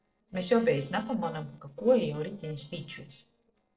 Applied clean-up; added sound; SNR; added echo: neural separator model SepFormer DNS4.